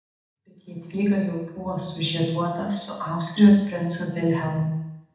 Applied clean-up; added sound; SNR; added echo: none; none; none; reverberation time 0.8 s.